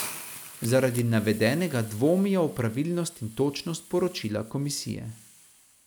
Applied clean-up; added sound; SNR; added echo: none; Hiss; 17 dB; none.